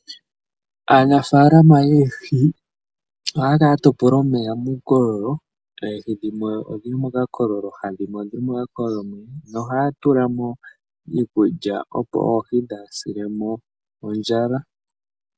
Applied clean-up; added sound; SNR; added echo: none; none; none; none.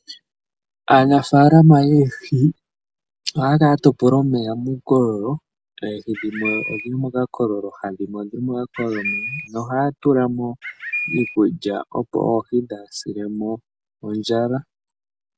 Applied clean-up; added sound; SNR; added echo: none; Bird; 8 dB; none.